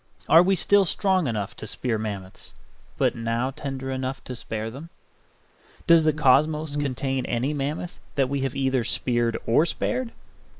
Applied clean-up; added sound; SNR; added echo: neural mask model Resemble Enhance denoiser.